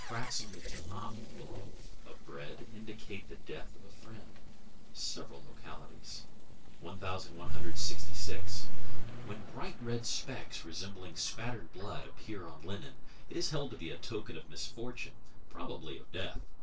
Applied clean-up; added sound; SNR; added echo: neural separator model SepFormer DNS4.